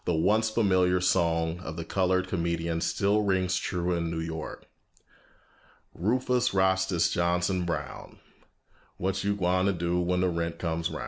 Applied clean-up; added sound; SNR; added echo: none; none; none; none.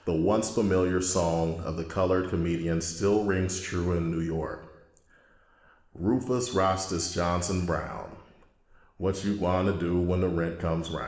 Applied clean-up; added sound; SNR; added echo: none; none; none; reverberation time 1.0 s.